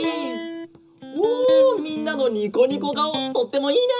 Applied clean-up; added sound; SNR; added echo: none; Electric guitar; 11 dB; reverberation time 0.2 s.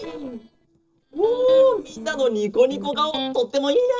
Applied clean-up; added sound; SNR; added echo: neural separator model SepFormer DNS4.